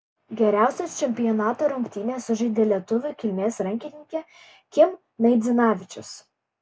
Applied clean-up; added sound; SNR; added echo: none; none; none; none.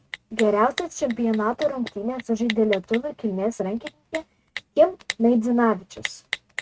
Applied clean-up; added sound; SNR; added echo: neural mask model RNNoise.